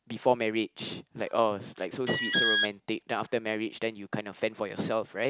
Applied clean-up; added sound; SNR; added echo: none; Alarm; -2 dB; none.